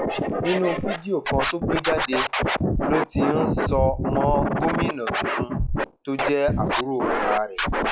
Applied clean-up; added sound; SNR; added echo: classical method log-MMSE.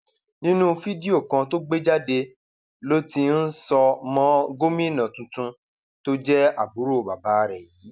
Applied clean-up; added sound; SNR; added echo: none; none; none; none.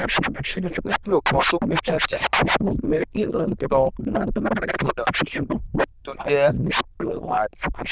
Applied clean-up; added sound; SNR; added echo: neural diffusion model UNIVERSE++.